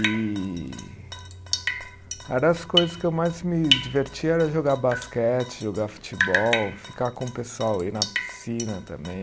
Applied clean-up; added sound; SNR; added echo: none; Drip; 5 dB; none.